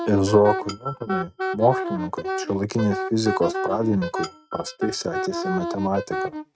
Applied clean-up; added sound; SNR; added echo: neural mask model RNNoise.